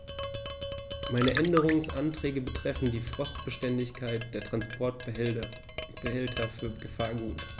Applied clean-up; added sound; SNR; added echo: none; Tap + Trickle, dribble; 5 dB; none.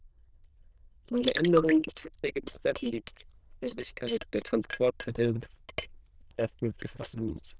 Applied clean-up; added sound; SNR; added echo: neural diffusion model UNIVERSE++.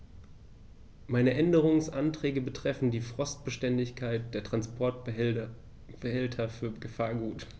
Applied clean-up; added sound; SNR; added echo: none; none; none; none.